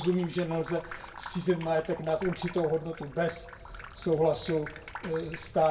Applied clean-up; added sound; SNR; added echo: none; Sink (filling or washing) / Water tap, faucet; 14 dB; reverberation time 0.2 s.